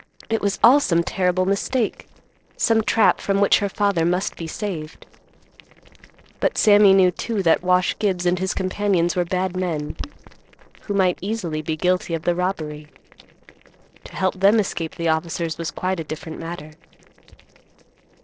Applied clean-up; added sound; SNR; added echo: neural separator model SepFormer DNS4.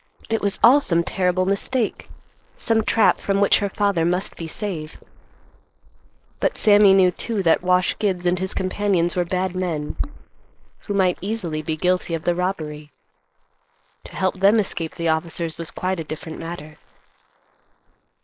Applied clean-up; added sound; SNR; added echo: neural mask model Resemble Enhance denoiser.